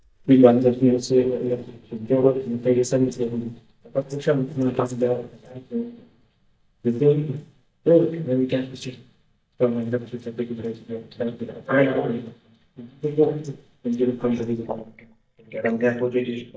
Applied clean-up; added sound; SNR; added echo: neural mask model DeepFilterNet 3.